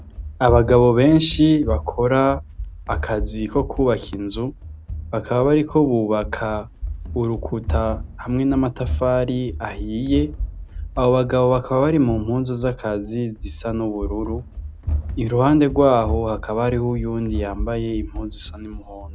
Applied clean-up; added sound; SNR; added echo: none; Run; 9 dB; none.